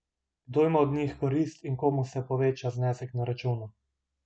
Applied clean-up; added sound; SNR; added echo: none; none; none; none.